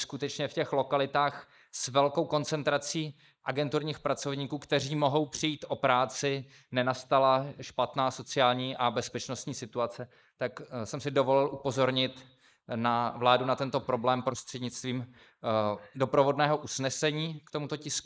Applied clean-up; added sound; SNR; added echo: neural mask model Resemble Enhance denoiser.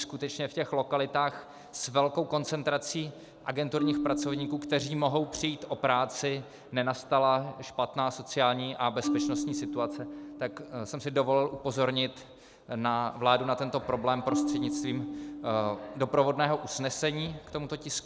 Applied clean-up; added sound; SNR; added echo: none; Marimba, xylophone; 8 dB; none.